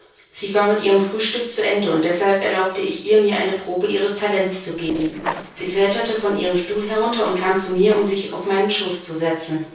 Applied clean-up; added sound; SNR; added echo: neural separator model SepFormer DNS4.